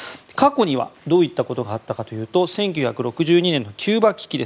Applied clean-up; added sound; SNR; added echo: none; none; none; none.